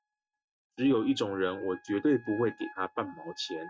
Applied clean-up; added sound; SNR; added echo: neural mask model RNNoise.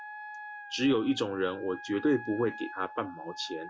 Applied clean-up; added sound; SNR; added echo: none; Wind instrument, woodwind instrument; 13 dB; none.